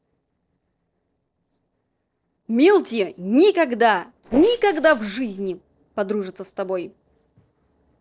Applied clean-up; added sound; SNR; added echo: neural separator model SepFormer DNS4.